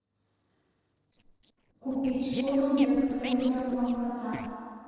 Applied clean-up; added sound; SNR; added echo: neural separator model SepFormer DNS4.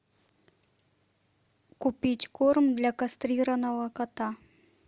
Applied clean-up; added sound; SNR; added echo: none; none; none; none.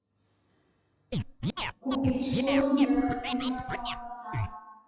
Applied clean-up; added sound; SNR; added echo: classical method WPE with log-MMSE.